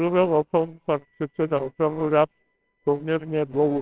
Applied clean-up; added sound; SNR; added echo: neural separator model SepFormer WHAMR!.